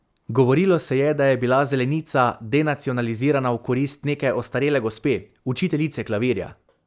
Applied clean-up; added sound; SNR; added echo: none; none; none; none.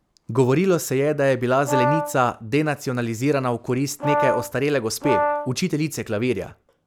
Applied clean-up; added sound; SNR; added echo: none; Brass instrument; 3 dB; none.